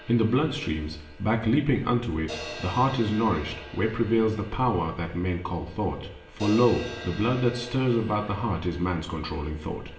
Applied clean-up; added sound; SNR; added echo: none; Crash cymbal; 17 dB; reverberation time 0.8 s.